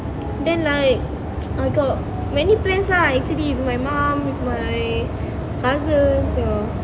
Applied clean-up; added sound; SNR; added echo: none; Bowed string instrument; 17 dB; none.